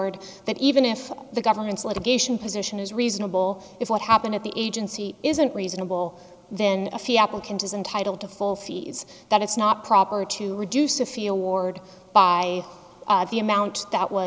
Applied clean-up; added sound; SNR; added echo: none; none; none; none.